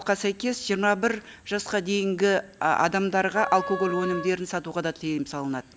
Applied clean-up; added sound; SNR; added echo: none; Wind instrument, woodwind instrument; 10 dB; none.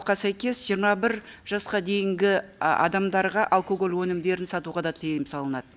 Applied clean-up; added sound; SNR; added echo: none; none; none; none.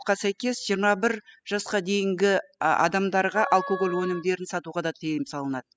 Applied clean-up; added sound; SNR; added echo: classical method spectral subtraction.